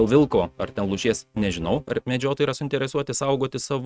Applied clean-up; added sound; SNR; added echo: neural mask model RNNoise.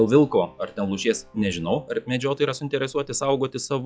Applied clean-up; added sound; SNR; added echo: classical method log-MMSE.